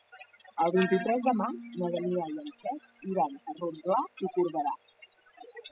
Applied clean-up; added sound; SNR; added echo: classical method spectral subtraction.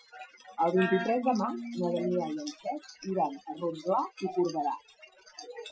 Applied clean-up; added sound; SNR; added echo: classical method Wiener filter.